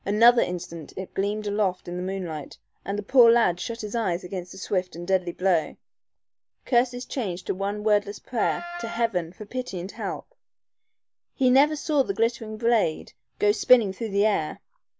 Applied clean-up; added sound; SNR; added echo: none; Wind instrument, woodwind instrument; 12 dB; none.